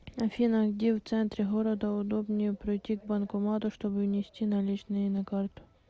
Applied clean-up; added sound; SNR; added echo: none; none; none; none.